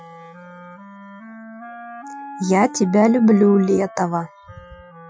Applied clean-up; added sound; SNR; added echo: classical method Wiener filter.